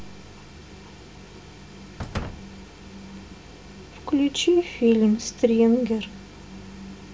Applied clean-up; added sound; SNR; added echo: none; Slam; 13 dB; reverberation time 0.3 s.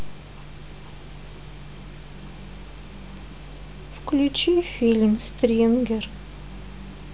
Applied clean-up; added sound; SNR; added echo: none; none; none; none.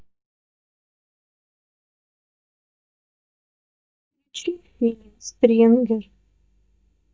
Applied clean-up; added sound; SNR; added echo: neural mask model DeepFilterNet 3.